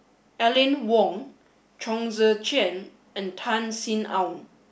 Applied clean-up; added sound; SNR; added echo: none; none; none; none.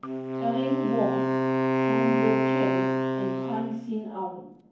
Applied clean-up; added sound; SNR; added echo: none; Wind instrument, woodwind instrument; -4 dB; reverberation time 0.9 s.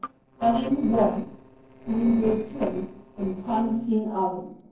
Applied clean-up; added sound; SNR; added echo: neural separator model SepFormer DNS4.